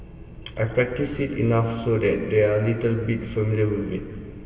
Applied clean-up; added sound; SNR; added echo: none; none; none; reverberation time 2.3 s.